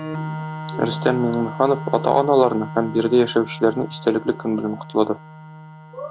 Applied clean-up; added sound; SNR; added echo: none; Organ; 11 dB; none.